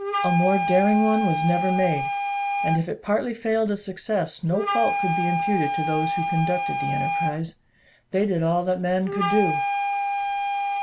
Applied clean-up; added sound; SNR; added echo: none; Wind instrument, woodwind instrument; 2 dB; none.